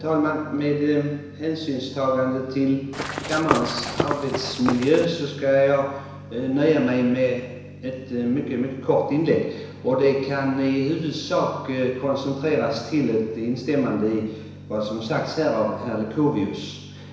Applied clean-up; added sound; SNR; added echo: none; Run; 4 dB; reverberation time 1.0 s.